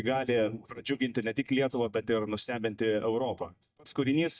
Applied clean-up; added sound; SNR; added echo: neural mask model DeepFilterNet 3.